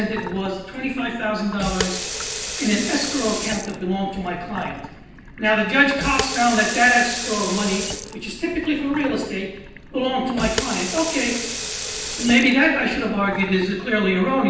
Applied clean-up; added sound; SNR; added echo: none; Sink (filling or washing) / Water tap, faucet; 8 dB; reverberation time 0.9 s.